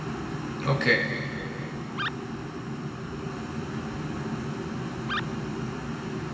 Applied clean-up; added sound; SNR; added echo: none; Animal; 7 dB; reverberation time 2.5 s.